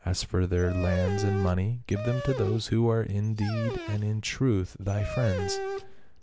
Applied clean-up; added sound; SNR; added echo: none; Dog; 9 dB; none.